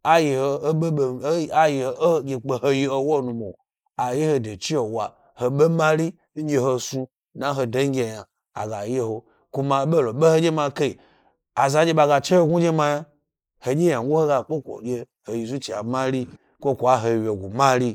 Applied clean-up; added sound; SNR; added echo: neural mask model Resemble Enhance denoiser.